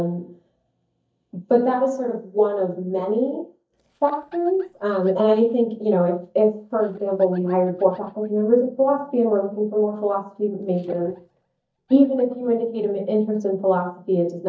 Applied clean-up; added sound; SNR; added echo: neural mask model DeepFilterNet 3.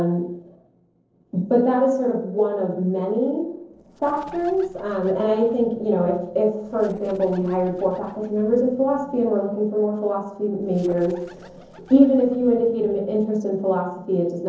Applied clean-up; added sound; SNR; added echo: neural separator model SepFormer DNS4.